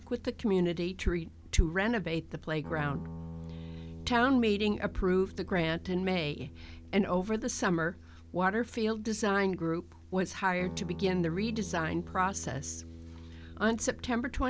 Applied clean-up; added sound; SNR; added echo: none; Guitar; 14 dB; none.